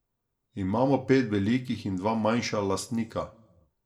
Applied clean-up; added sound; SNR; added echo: none; none; none; reverberation time 0.4 s.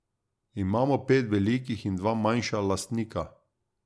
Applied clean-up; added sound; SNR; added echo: none; none; none; none.